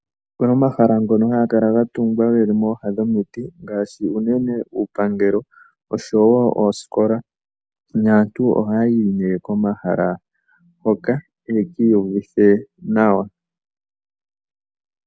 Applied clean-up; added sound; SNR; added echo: none; none; none; none.